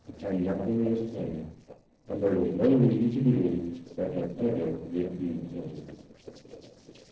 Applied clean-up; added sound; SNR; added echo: neural separator model SepFormer DNS4.